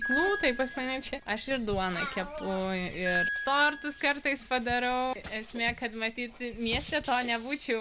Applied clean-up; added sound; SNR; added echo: none; Piano; 6 dB; none.